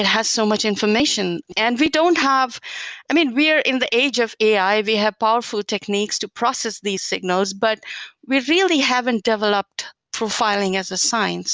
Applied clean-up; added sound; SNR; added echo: none; none; none; none.